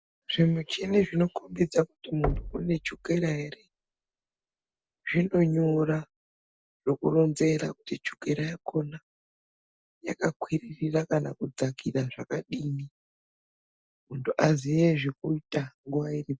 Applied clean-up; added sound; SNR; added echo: none; Knock; 9 dB; none.